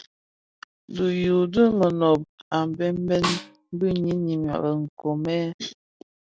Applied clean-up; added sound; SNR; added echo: none; Snare drum; 6 dB; none.